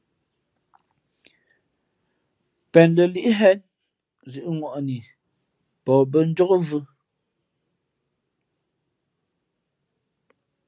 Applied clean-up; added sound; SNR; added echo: none; none; none; none.